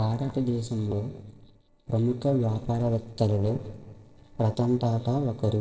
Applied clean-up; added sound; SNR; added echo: neural separator model SepFormer DNS4.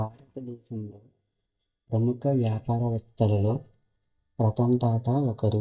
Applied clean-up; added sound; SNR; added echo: neural mask model DeepFilterNet 3.